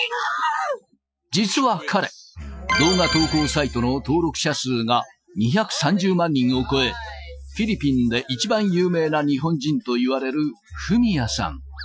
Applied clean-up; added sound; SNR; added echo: classical method Wiener filter.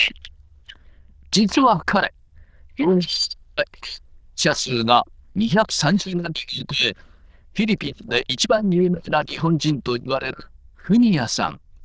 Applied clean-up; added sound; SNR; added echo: neural diffusion model UNIVERSE++.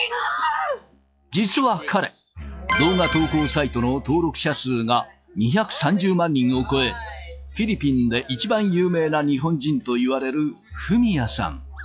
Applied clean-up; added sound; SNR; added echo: classical method log-MMSE.